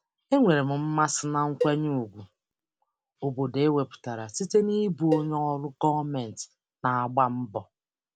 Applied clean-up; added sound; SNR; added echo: none; Cowbell; 9 dB; none.